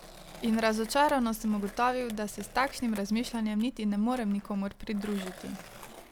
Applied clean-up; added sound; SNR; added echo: none; Skateboard; 19 dB; none.